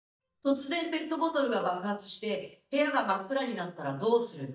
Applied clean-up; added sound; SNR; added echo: neural mask model DeepFilterNet 3.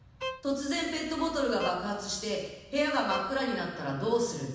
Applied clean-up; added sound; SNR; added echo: none; Bowed string instrument; 12 dB; reverberation time 1.1 s.